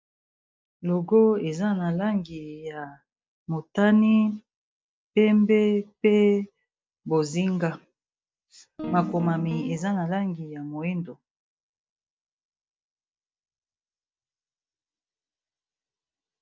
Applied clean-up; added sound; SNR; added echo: neural mask model DeepFilterNet 3.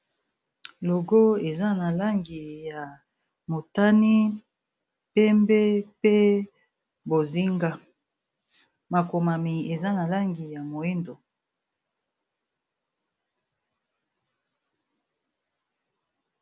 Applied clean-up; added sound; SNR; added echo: none; none; none; none.